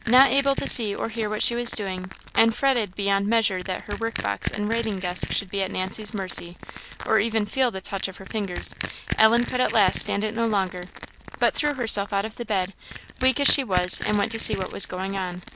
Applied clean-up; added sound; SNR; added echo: none; Crushing; 11 dB; none.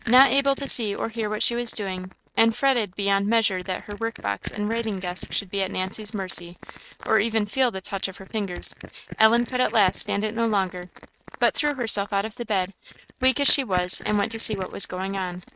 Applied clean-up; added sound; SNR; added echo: neural mask model RNNoise.